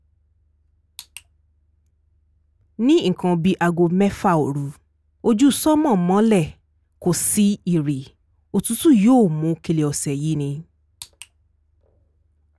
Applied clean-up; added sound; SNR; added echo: none; none; none; none.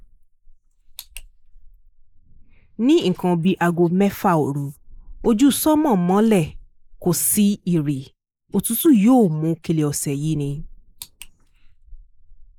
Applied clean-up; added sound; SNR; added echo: neural mask model Resemble Enhance denoiser.